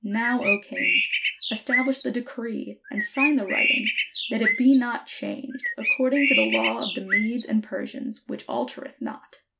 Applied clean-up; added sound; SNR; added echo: none; Bird; -1 dB; none.